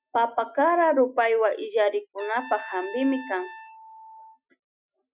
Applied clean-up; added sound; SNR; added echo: classical method Wiener filter.